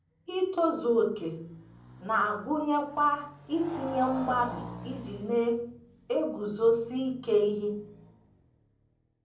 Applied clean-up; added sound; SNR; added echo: none; Motorcycle; 16 dB; reverberation time 0.6 s.